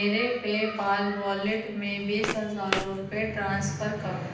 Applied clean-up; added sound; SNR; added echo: none; Walk, footsteps; 9 dB; reverberation time 0.9 s.